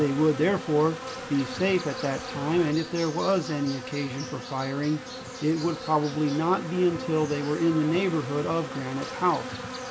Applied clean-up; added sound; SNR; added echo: none; Insect; 10 dB; none.